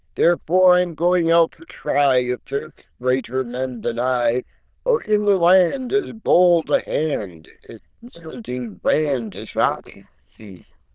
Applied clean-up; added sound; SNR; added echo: neural diffusion model UNIVERSE++.